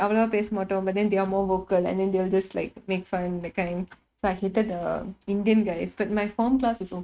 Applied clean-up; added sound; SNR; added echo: neural mask model RNNoise.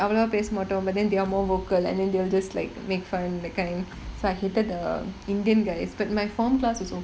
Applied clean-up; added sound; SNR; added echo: none; Door / Wood; 19 dB; none.